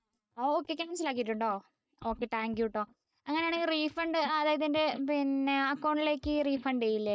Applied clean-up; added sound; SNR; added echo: neural mask model DeepFilterNet 3.